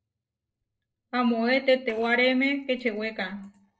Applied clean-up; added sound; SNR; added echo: neural separator model SepFormer DNS4.